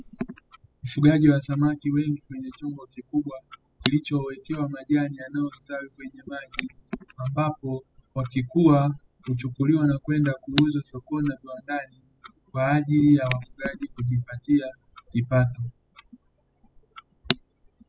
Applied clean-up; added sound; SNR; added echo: classical method spectral subtraction.